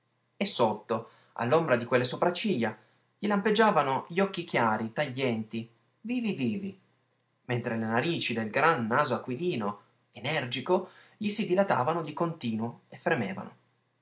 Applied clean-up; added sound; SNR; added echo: none; none; none; none.